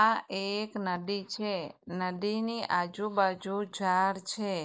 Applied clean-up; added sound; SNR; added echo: neural mask model Resemble Enhance denoiser.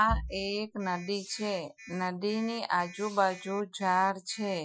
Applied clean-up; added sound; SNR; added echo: classical method Wiener filter.